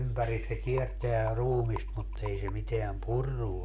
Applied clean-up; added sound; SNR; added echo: none; Rattle; 18 dB; none.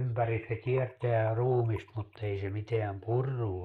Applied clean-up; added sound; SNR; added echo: neural mask model Resemble Enhance denoiser.